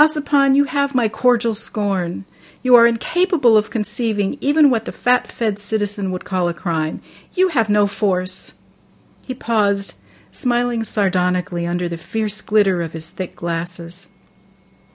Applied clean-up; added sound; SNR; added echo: none; none; none; none.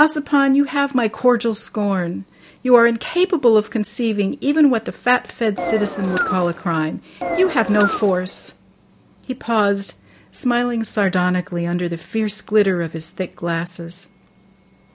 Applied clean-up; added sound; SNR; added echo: none; Engine; 6 dB; none.